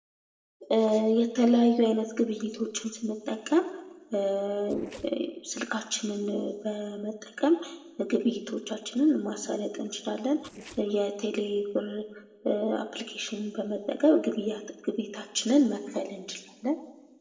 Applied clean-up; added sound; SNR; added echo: neural separator model SepFormer DNS4.